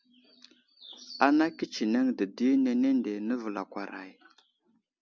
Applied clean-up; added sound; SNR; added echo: none; none; none; none.